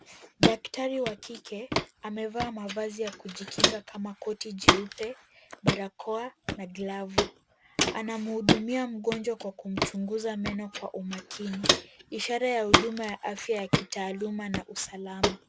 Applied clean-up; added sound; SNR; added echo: none; Walk, footsteps; -3 dB; none.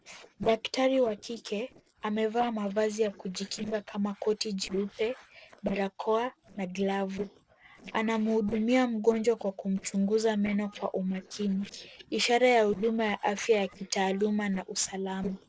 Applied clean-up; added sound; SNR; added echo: neural separator model SepFormer DNS4.